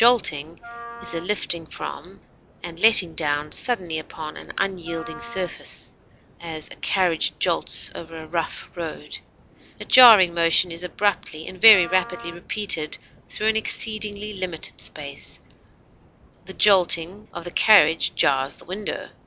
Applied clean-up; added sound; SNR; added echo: none; Wind instrument, woodwind instrument; 16 dB; none.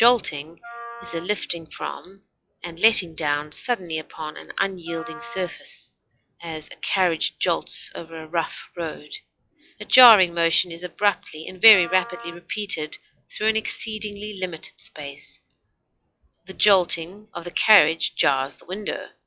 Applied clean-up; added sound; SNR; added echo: classical method log-MMSE.